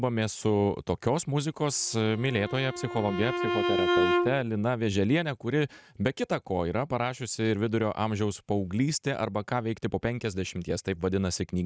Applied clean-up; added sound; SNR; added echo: neural mask model RNNoise.